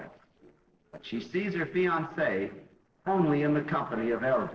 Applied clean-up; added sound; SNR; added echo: neural separator model SepFormer DNS4.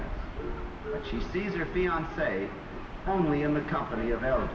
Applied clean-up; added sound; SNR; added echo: none; Gull, seagull / Ocean; 7 dB; reverberation time 2.4 s.